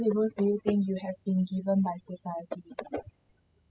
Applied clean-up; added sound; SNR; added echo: classical method spectral subtraction.